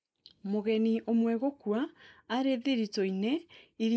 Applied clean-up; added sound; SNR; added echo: neural mask model Resemble Enhance denoiser.